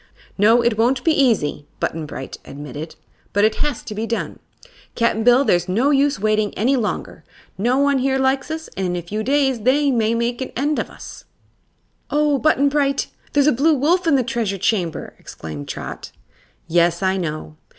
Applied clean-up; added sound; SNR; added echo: none; none; none; none.